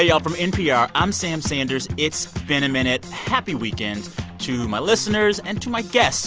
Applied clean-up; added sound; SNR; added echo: none; none; none; none.